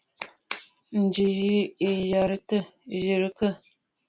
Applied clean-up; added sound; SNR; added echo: none; none; none; none.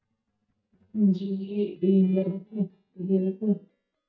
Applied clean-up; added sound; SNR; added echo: neural mask model DeepFilterNet 3.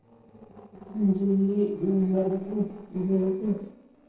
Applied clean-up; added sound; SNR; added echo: neural separator model SepFormer DNS4.